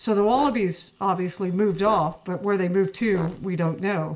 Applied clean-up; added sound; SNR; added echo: none; Fart; 15 dB; reverberation time 0.4 s.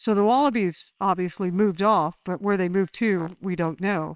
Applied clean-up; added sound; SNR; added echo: neural separator model SepFormer WHAMR!.